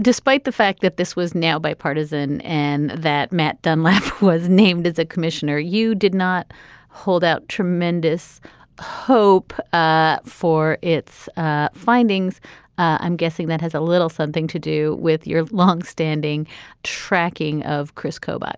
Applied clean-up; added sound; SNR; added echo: none; none; none; none.